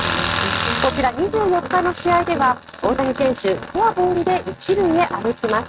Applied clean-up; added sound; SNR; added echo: neural mask model RNNoise.